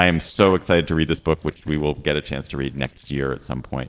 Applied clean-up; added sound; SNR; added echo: neural separator model SepFormer DNS4.